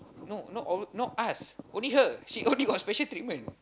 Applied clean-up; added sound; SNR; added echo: none; none; none; none.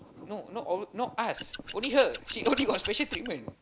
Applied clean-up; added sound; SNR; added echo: none; Scissors; 10 dB; none.